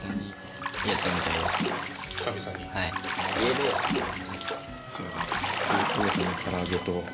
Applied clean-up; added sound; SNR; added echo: none; Bathtub (filling or washing) / Splash, splatter; -1 dB; none.